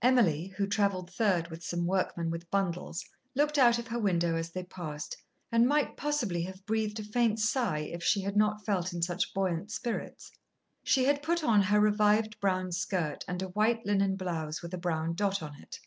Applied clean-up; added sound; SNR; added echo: none; none; none; none.